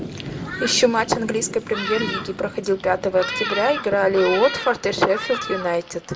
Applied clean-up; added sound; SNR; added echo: none; Thunderstorm; 8 dB; reverberation time 0.7 s.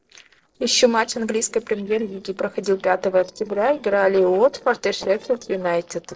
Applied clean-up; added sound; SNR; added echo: neural separator model SepFormer DNS4.